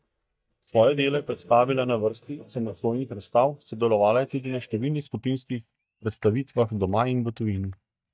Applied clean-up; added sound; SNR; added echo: neural mask model DeepFilterNet 3.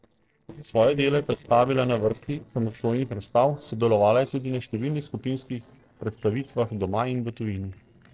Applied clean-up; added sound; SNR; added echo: neural separator model SepFormer DNS4.